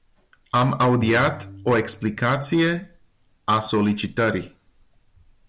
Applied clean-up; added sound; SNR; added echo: none; Bowed string instrument; 19 dB; none.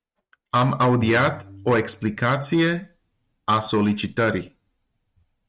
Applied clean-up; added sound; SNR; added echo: neural mask model RNNoise.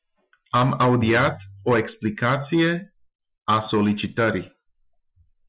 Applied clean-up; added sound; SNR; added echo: classical method Wiener filter.